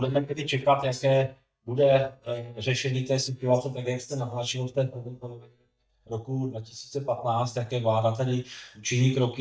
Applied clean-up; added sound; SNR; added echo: neural mask model DeepFilterNet 3.